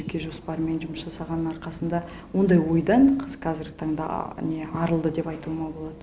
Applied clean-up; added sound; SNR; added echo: none; none; none; none.